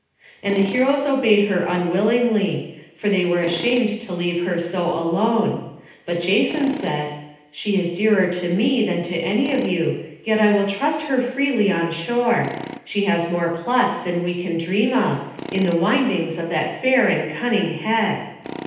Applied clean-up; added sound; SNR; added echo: none; Tools; 17 dB; reverberation time 0.9 s.